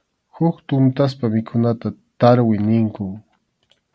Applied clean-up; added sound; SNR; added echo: none; none; none; none.